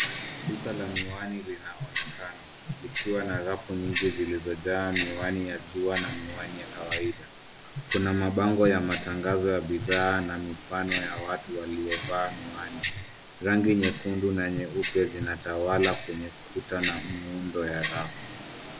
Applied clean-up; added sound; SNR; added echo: none; Tick-tock; -1 dB; none.